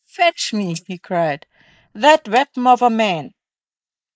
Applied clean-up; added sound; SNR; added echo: neural mask model Resemble Enhance denoiser.